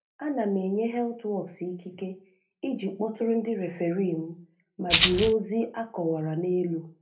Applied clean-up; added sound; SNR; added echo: none; Rattle (instrument); -5 dB; reverberation time 0.3 s.